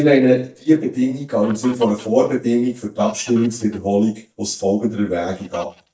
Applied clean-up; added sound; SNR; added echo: neural mask model DeepFilterNet 3.